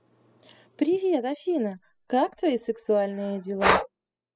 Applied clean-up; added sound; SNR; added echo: classical method spectral subtraction.